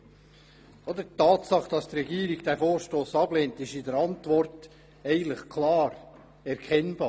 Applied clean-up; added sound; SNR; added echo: none; none; none; none.